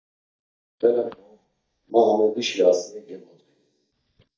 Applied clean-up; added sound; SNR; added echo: neural mask model DeepFilterNet 3.